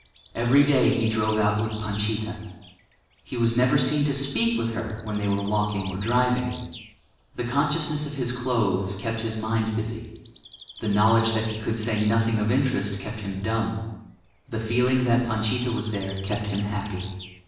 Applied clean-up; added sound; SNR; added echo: none; Bird; 20 dB; reverberation time 0.9 s.